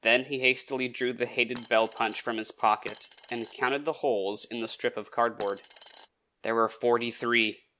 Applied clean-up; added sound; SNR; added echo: none; Coin (dropping); 18 dB; none.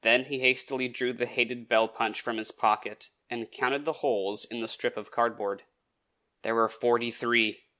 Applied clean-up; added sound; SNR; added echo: none; none; none; none.